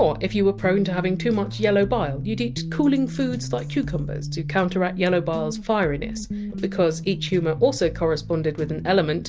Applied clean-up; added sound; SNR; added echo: none; none; none; none.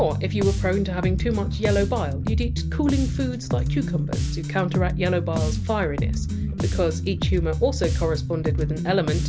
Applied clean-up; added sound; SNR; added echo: none; Bass guitar; 0 dB; none.